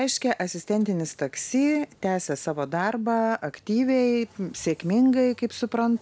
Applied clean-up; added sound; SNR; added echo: none; none; none; none.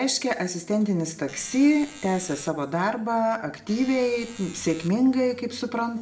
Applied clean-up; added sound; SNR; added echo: none; Alarm; 19 dB; reverberation time 0.4 s.